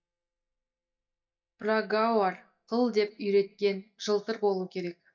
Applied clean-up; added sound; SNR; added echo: neural mask model DeepFilterNet 3.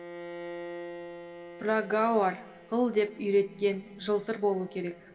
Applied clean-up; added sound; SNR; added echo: none; Bowed string instrument; 14 dB; reverberation time 2.4 s.